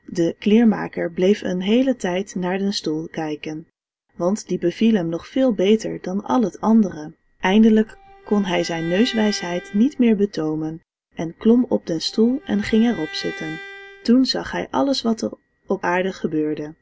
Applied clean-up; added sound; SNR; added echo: none; Bowed string instrument; 18 dB; none.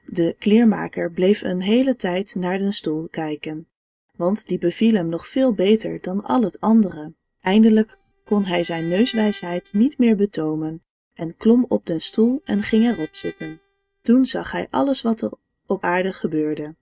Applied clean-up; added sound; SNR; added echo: neural mask model RNNoise.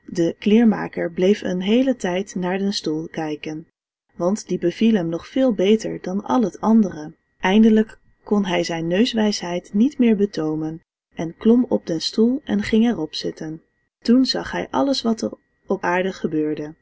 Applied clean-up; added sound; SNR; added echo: none; none; none; none.